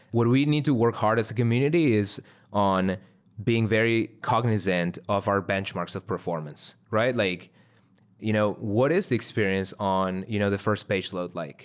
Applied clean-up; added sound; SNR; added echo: none; none; none; none.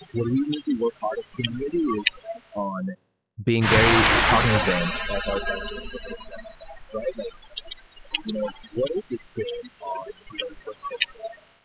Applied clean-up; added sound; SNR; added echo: classical method spectral subtraction.